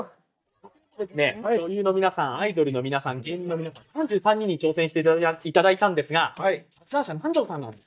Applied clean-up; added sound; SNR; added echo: neural mask model DeepFilterNet 3.